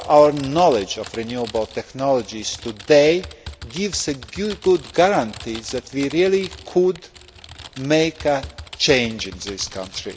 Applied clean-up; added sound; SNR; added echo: none; Typing; 18 dB; none.